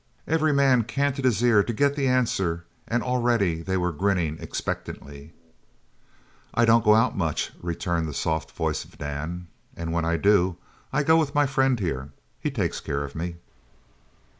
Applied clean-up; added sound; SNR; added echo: none; none; none; none.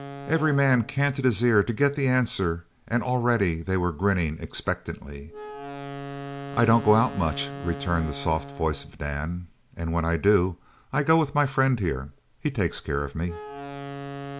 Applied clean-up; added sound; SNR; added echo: none; Wind instrument, woodwind instrument; 15 dB; none.